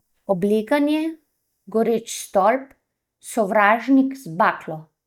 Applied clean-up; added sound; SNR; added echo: neural mask model DeepFilterNet 3.